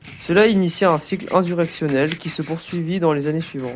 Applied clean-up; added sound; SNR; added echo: none; Writing; 18 dB; none.